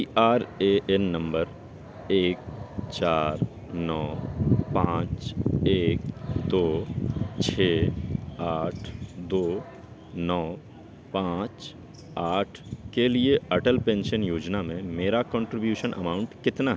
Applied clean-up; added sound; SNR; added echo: none; none; none; none.